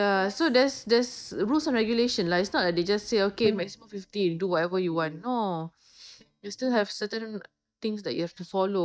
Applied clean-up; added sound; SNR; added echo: neural mask model DeepFilterNet 3.